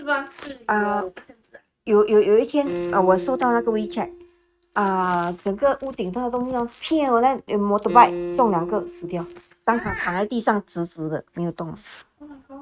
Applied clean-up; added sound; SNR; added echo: neural mask model RNNoise.